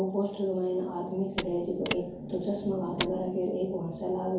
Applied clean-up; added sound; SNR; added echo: none; Mechanisms; 9 dB; reverberation time 2.4 s.